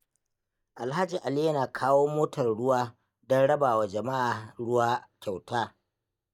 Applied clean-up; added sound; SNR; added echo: neural mask model DeepFilterNet 3.